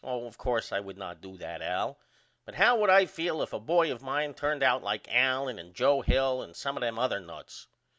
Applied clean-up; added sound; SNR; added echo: none; none; none; none.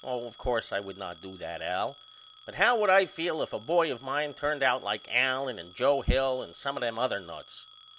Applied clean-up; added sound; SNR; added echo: none; Telephone; 18 dB; none.